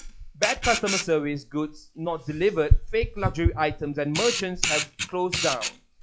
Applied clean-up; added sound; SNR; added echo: classical method log-MMSE.